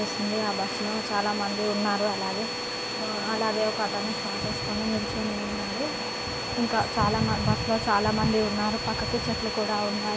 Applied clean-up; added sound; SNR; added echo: none; Domestic sounds, home sounds; 4 dB; none.